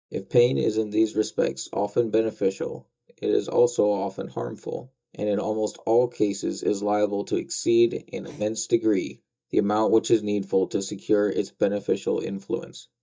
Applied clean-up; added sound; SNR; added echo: neural mask model DeepFilterNet 3.